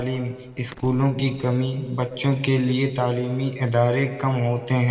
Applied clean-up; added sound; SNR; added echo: neural separator model SepFormer DNS4.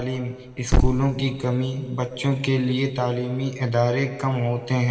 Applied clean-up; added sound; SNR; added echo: none; Thump, thud; 5 dB; reverberation time 2.2 s.